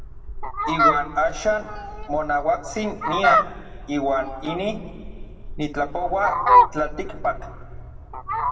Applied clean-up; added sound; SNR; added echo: none; Fowl; -2 dB; reverberation time 1.4 s.